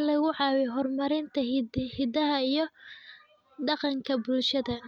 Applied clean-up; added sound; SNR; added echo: none; none; none; none.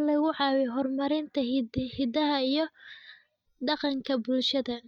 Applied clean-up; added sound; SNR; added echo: neural mask model DeepFilterNet 3.